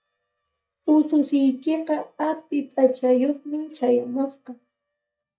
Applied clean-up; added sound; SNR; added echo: neural mask model DeepFilterNet 3.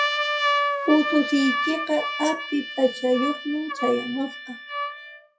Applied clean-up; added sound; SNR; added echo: classical method WPE with log-MMSE.